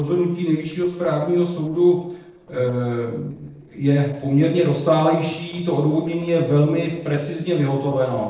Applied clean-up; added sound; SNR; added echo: neural separator model SepFormer DNS4.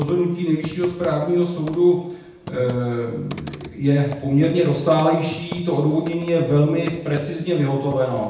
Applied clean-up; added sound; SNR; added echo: none; Computer keyboard; 17 dB; reverberation time 0.8 s.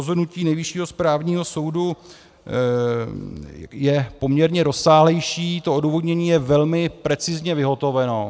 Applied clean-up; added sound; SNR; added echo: none; none; none; none.